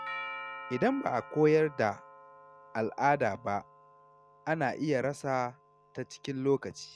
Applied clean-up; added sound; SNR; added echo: none; Doorbell; 16 dB; none.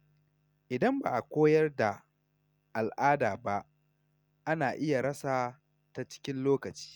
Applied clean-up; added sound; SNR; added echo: none; none; none; none.